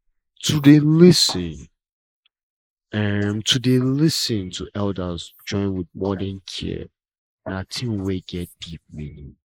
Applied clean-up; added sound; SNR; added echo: neural mask model Resemble Enhance denoiser.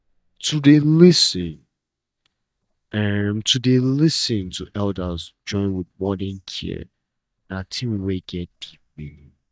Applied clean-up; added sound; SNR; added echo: neural mask model DeepFilterNet 3.